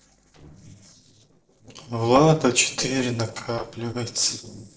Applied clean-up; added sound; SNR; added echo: neural separator model SepFormer DNS4.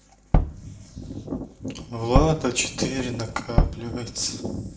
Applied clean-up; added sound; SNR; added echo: none; Tap / Bass drum; -2 dB; reverberation time 1.6 s.